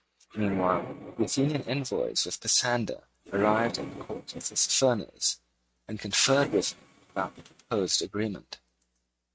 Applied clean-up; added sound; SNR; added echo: neural mask model RNNoise.